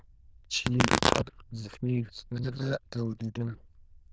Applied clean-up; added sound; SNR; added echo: neural diffusion model UNIVERSE++.